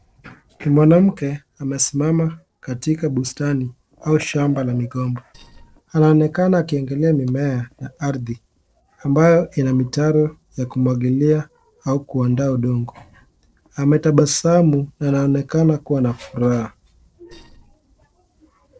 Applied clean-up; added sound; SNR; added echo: neural separator model SepFormer DNS4.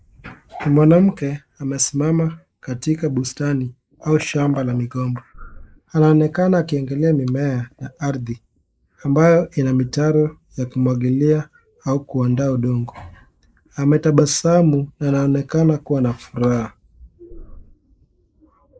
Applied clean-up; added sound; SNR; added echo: neural mask model Resemble Enhance denoiser.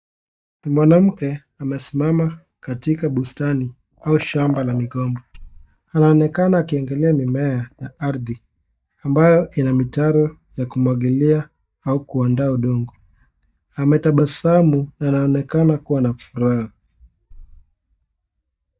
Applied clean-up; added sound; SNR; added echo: neural mask model DeepFilterNet 3.